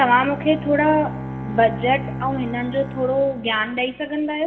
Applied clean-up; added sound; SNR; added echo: none; Bowed string instrument; 10 dB; reverberation time 2.4 s.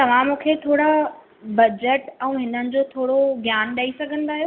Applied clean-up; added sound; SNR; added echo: none; none; none; none.